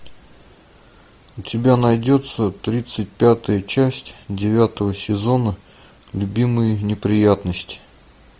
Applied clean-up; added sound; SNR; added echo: none; none; none; none.